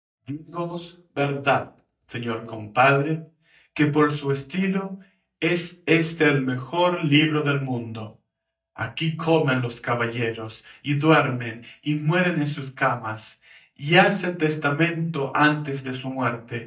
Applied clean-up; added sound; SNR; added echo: neural mask model DeepFilterNet 3.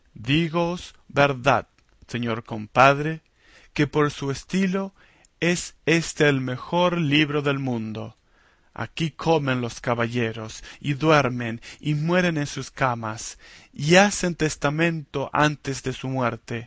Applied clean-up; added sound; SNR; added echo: none; none; none; none.